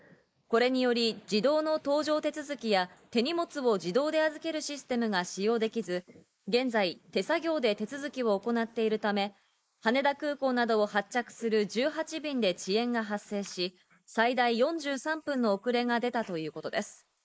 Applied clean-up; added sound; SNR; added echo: neural mask model Resemble Enhance denoiser.